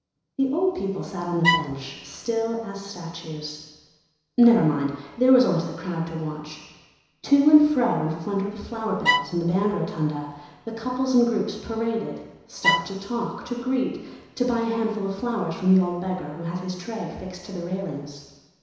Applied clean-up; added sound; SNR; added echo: none; Bowed string instrument; 2 dB; reverberation time 1.0 s.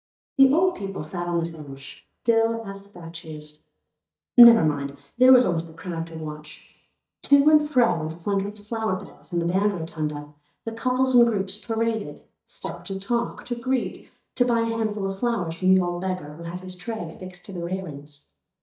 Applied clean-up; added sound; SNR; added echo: neural mask model DeepFilterNet 3.